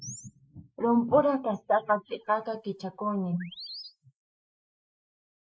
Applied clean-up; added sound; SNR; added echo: neural mask model Resemble Enhance denoiser.